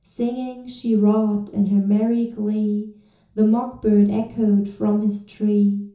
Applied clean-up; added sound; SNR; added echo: none; none; none; reverberation time 0.6 s.